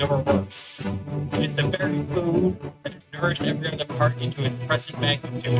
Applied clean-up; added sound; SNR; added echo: neural mask model RNNoise.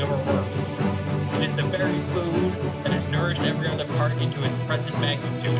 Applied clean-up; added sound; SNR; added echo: none; Musical instrument; -4 dB; none.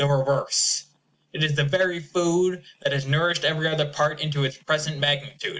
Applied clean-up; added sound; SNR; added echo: none; none; none; none.